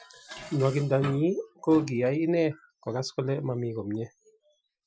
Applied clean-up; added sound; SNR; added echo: classical method Wiener filter.